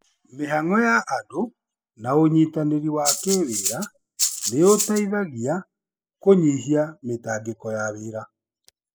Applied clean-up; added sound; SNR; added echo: classical method spectral subtraction.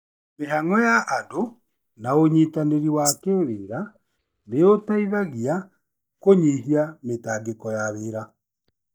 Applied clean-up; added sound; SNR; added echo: neural mask model DeepFilterNet 3.